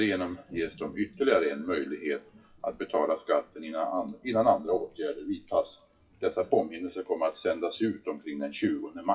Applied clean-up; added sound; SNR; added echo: classical method WPE with log-MMSE.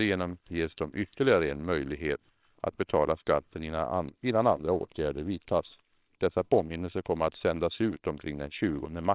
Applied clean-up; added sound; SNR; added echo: neural separator model SepFormer WHAMR!.